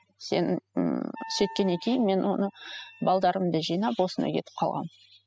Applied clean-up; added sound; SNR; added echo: classical method spectral subtraction.